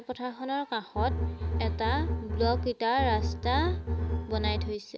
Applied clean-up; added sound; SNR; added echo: none; Bowed string instrument; -2 dB; none.